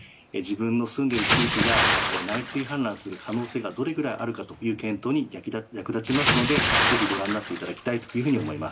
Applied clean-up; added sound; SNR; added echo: none; Bathtub (filling or washing) / Splash, splatter; 0 dB; none.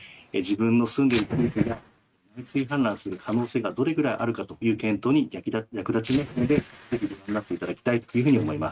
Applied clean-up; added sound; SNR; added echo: neural mask model RNNoise.